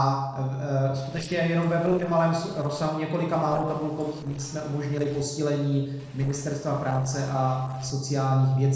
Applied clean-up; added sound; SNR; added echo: neural separator model SepFormer DNS4.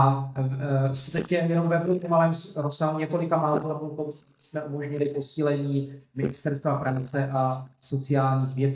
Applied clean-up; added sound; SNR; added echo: neural mask model DeepFilterNet 3.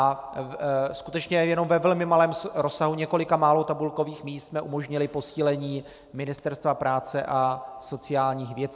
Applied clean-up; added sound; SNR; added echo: none; none; none; none.